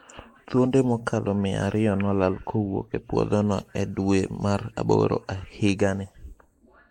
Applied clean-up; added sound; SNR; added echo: neural mask model Resemble Enhance denoiser.